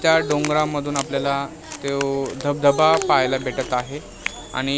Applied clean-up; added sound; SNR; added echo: none; Crack; 16 dB; none.